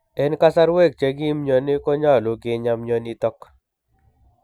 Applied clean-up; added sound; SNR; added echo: none; none; none; none.